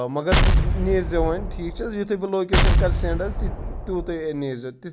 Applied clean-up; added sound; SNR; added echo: none; Explosion; -4 dB; none.